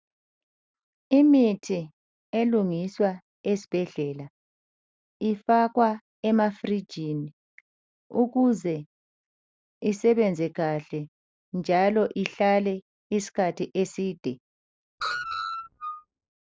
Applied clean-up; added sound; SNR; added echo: neural mask model RNNoise.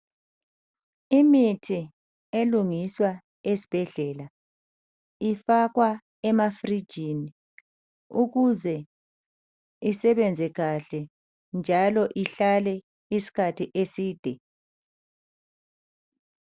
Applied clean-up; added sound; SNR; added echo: none; none; none; none.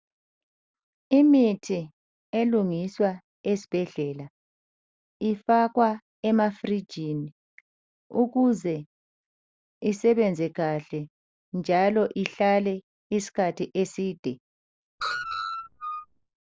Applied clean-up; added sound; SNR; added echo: none; Screech; 7 dB; none.